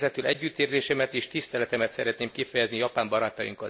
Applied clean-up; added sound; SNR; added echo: none; none; none; none.